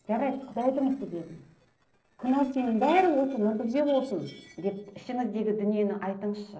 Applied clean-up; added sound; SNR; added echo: neural separator model SepFormer DNS4.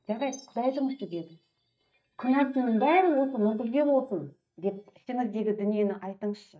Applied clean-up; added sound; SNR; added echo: neural mask model DeepFilterNet 3.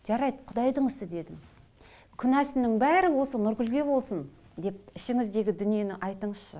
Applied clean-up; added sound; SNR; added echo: none; none; none; none.